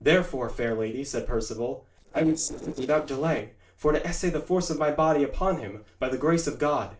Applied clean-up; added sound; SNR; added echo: neural separator model SepFormer DNS4.